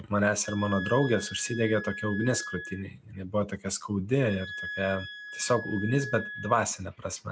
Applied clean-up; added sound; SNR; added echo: none; Wind instrument, woodwind instrument; 11 dB; none.